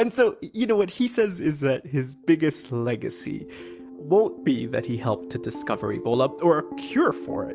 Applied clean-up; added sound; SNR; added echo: none; none; none; none.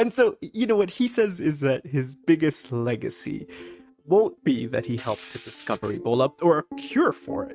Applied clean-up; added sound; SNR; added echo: neural mask model RNNoise.